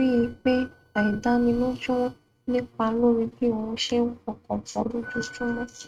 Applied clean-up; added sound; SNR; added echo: neural mask model RNNoise.